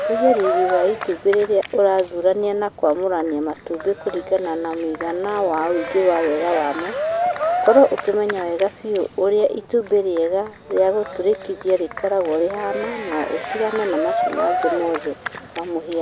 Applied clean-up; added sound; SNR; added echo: none; Cheering; 7 dB; none.